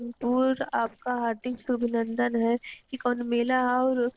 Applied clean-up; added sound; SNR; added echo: neural separator model SepFormer DNS4.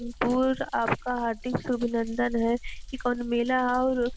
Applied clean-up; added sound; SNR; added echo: none; Thunder; 14 dB; none.